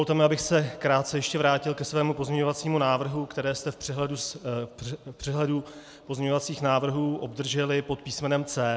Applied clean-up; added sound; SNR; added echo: none; none; none; none.